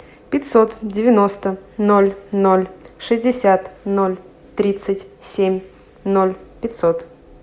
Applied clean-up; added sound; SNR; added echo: none; none; none; none.